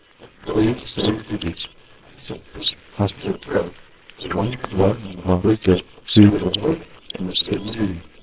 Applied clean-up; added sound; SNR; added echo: neural separator model SepFormer WHAMR!.